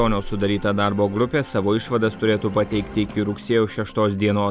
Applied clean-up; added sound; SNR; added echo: none; Telephone; 16 dB; none.